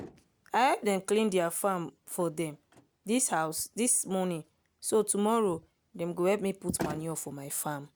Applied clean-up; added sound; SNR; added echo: none; Motor vehicle (road); 18 dB; none.